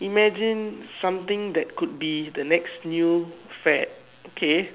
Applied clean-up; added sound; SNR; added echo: none; none; none; none.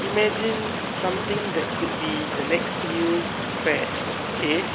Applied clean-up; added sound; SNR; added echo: none; Stream; 1 dB; none.